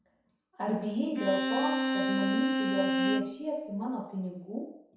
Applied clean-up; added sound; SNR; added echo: none; Bowed string instrument; -3 dB; reverberation time 0.7 s.